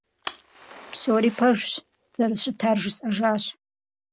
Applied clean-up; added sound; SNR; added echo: none; Fire; 20 dB; none.